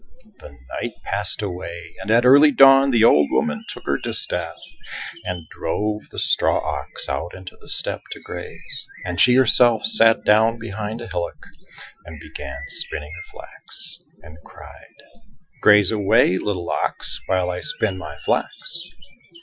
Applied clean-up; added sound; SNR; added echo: classical method Wiener filter.